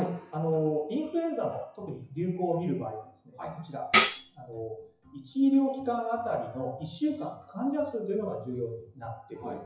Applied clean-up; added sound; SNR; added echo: classical method WPE with log-MMSE.